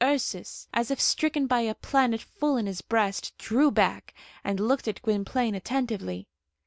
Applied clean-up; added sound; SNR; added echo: none; none; none; none.